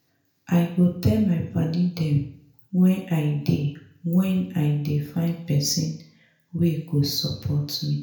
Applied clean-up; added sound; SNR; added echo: none; none; none; reverberation time 0.5 s.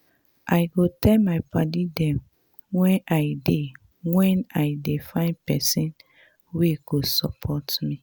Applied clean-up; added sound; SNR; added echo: none; none; none; none.